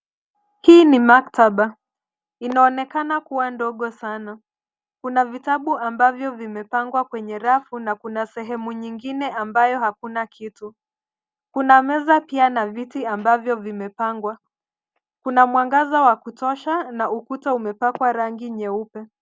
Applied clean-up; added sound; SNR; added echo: none; none; none; none.